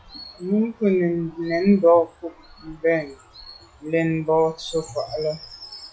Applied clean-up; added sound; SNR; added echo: classical method log-MMSE.